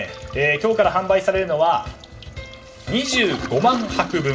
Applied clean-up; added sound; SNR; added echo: none; Toilet flush; 15 dB; reverberation time 0.2 s.